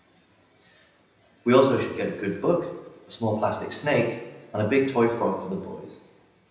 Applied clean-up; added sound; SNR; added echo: none; none; none; reverberation time 0.8 s.